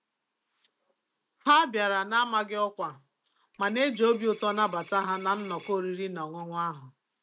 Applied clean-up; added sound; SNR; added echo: none; Coin (dropping); 16 dB; none.